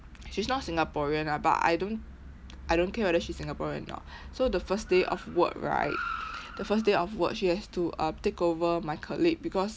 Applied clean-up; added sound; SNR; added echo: none; Car; 17 dB; none.